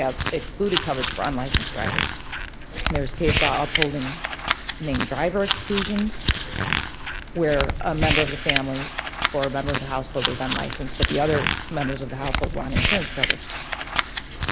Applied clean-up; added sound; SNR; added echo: none; Crumpling, crinkling; -1 dB; none.